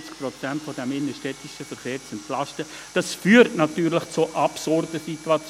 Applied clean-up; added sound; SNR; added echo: none; Sawing; 20 dB; none.